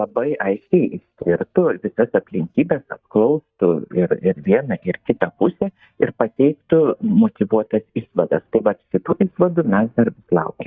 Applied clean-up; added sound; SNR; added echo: neural mask model DeepFilterNet 3.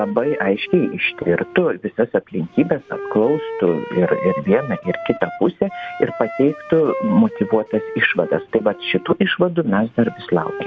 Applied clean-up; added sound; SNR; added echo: none; Wind instrument, woodwind instrument; 12 dB; none.